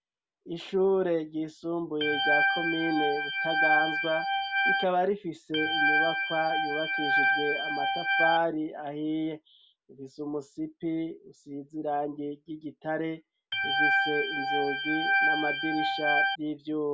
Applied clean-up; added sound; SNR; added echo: none; Organ; -5 dB; none.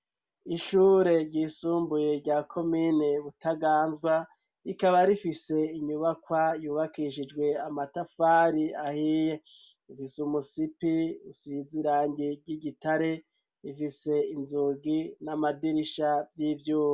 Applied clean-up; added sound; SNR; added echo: none; none; none; none.